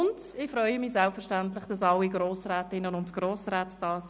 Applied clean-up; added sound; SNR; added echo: none; none; none; none.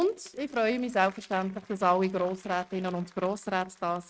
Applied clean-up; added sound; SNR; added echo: neural mask model RNNoise.